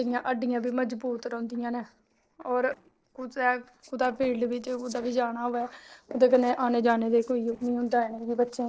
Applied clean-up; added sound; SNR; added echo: neural separator model SepFormer DNS4.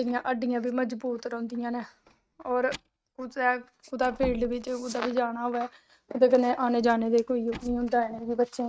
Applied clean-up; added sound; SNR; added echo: neural mask model RNNoise.